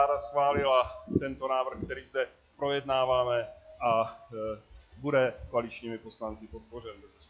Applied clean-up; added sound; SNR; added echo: classical method log-MMSE.